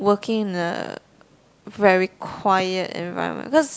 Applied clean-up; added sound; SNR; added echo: none; none; none; none.